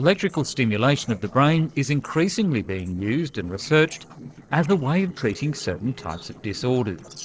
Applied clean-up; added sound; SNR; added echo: neural separator model SepFormer DNS4.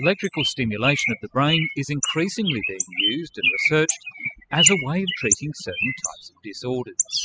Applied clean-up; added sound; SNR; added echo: classical method spectral subtraction.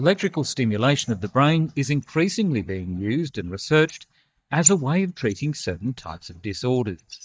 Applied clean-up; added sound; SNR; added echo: neural mask model DeepFilterNet 3.